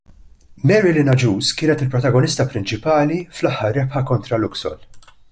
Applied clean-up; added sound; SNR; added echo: none; none; none; none.